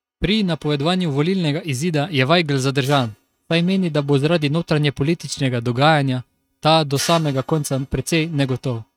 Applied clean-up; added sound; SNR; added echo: neural mask model RNNoise.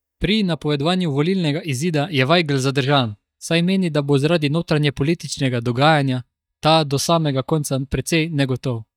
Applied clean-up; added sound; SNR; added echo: neural mask model DeepFilterNet 3.